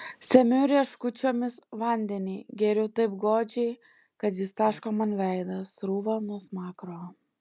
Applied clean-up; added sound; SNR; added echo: none; none; none; none.